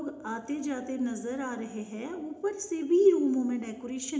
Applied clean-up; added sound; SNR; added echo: none; none; none; reverberation time 0.8 s.